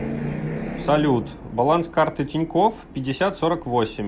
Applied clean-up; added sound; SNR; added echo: none; none; none; none.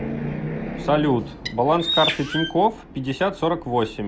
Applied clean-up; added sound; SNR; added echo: none; Bird; 5 dB; none.